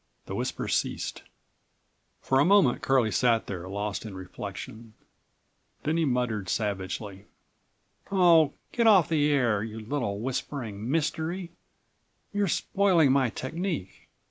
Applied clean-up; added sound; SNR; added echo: none; none; none; none.